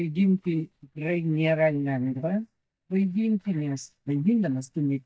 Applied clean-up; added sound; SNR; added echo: neural mask model DeepFilterNet 3.